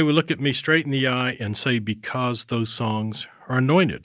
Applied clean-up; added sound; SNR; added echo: none; none; none; none.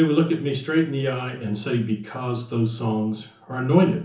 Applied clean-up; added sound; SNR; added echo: none; none; none; reverberation time 0.6 s.